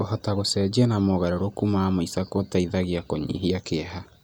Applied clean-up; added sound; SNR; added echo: none; none; none; none.